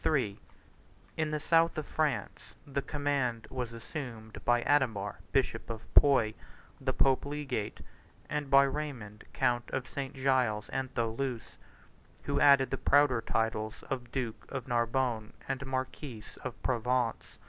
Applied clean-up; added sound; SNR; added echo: none; none; none; none.